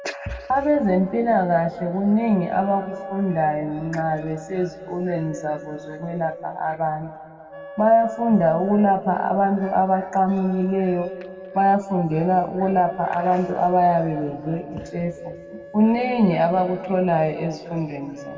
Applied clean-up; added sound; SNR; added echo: none; Wind instrument, woodwind instrument; 18 dB; reverberation time 2.2 s.